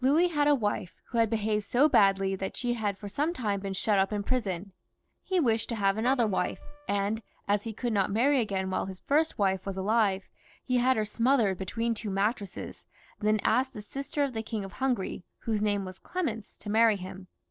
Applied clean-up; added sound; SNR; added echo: neural separator model SepFormer DNS4.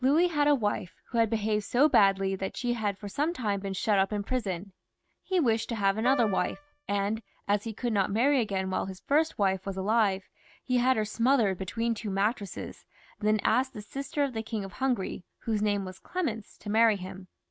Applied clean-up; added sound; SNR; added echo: neural mask model RNNoise.